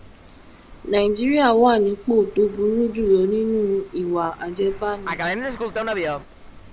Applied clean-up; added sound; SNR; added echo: none; Fixed-wing aircraft, airplane; 11 dB; none.